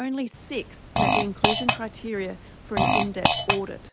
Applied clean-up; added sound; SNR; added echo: none; Fart; -5 dB; none.